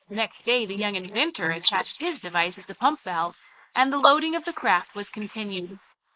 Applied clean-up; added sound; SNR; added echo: neural mask model Resemble Enhance denoiser.